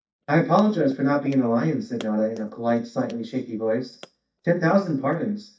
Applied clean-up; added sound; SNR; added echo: neural mask model DeepFilterNet 3.